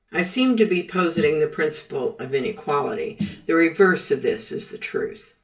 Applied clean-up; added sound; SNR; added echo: none; Snare drum; 15 dB; reverberation time 0.2 s.